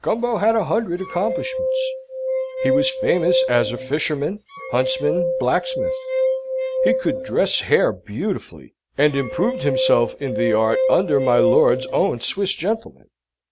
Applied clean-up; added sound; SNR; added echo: none; Glass; 2 dB; none.